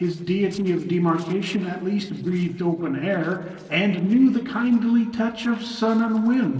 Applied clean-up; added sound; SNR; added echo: neural separator model SepFormer DNS4.